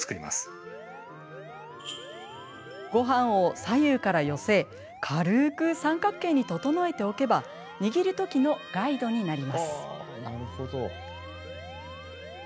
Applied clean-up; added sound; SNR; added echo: none; Alarm; 19 dB; none.